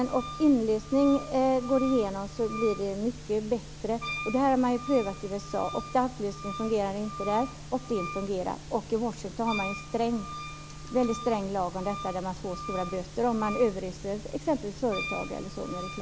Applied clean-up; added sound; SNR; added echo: none; Wind instrument, woodwind instrument; 13 dB; none.